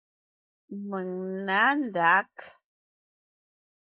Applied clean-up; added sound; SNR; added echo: neural mask model Resemble Enhance denoiser.